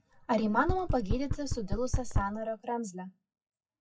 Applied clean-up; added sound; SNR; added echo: classical method WPE with log-MMSE.